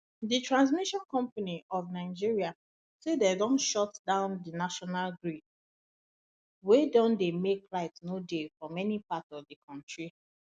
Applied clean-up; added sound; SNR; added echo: none; none; none; none.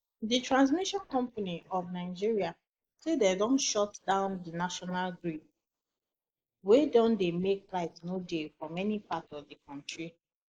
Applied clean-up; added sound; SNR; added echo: neural mask model Resemble Enhance denoiser.